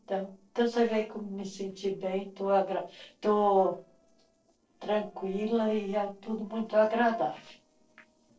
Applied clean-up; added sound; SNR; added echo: neural separator model SepFormer DNS4.